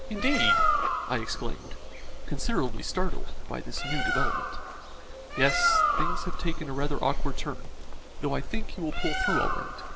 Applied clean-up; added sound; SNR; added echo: none; Bird; 5 dB; none.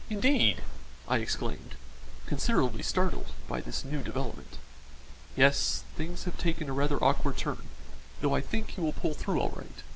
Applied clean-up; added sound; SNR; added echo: none; none; none; none.